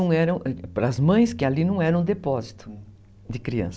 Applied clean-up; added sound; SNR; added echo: none; none; none; none.